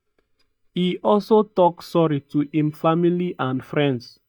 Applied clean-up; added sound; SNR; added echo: neural mask model DeepFilterNet 3.